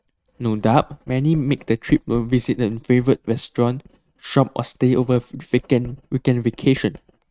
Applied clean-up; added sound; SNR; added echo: neural mask model RNNoise.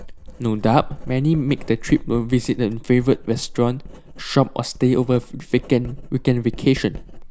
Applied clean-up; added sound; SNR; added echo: none; Writing; 13 dB; none.